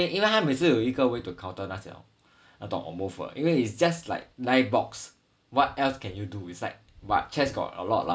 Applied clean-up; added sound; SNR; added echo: none; none; none; none.